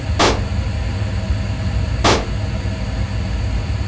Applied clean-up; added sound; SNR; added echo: none; Explosion; 4 dB; reverberation time 0.4 s.